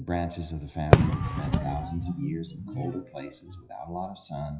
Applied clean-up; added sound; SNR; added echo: classical method WPE with log-MMSE.